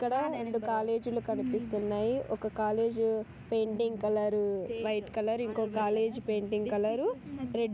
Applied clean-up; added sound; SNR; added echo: none; none; none; none.